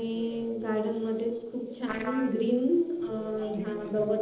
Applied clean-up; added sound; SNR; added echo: neural separator model SepFormer DNS4.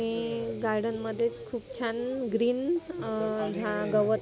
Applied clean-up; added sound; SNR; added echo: none; none; none; none.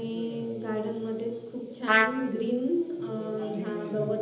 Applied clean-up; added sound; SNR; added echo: none; Trumpet; -3 dB; reverberation time 0.9 s.